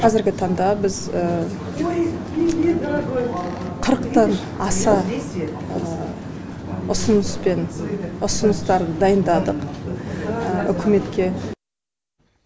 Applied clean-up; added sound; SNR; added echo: none; none; none; none.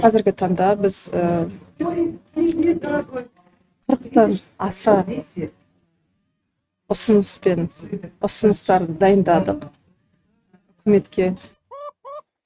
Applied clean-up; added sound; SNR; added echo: neural mask model RNNoise.